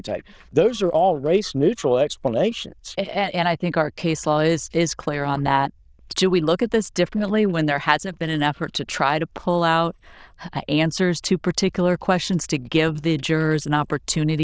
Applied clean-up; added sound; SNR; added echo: neural diffusion model UNIVERSE++.